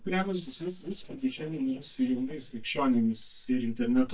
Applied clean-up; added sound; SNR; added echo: neural mask model DeepFilterNet 3.